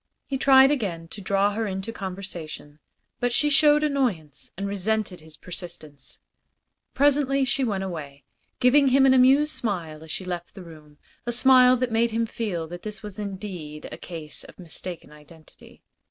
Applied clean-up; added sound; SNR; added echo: none; none; none; none.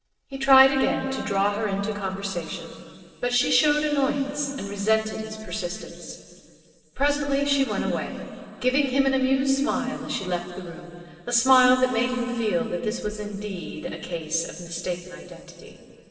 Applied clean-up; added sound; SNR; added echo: none; none; none; reverberation time 2.6 s.